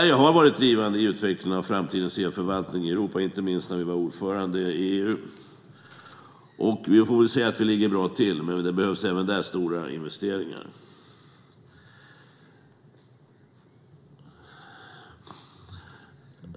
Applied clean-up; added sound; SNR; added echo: none; none; none; reverberation time 1.4 s.